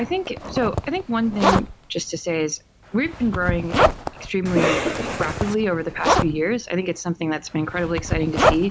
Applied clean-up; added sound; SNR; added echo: none; Zipper (clothing) + Cough; 0 dB; none.